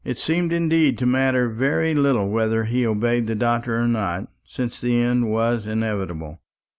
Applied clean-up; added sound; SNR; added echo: none; none; none; none.